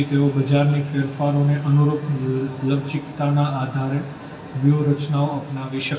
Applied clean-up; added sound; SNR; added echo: none; none; none; reverberation time 0.9 s.